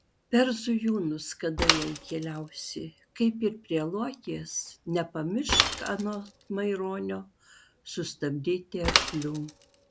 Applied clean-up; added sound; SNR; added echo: none; Mechanisms / Bicycle; 4 dB; none.